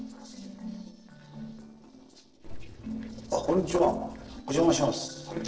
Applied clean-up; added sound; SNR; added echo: neural separator model SepFormer DNS4.